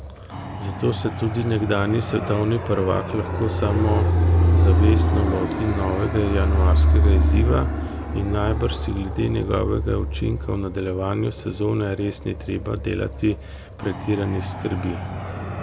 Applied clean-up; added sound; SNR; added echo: none; Fixed-wing aircraft, airplane; -2 dB; none.